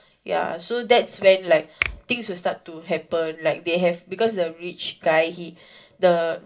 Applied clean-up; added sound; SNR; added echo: none; Finger snapping; 11 dB; reverberation time 0.2 s.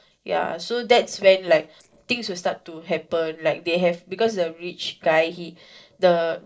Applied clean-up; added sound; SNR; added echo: neural separator model SepFormer DNS4.